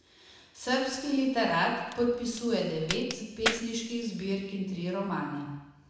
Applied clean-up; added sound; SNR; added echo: none; Crack; 8 dB; reverberation time 1.0 s.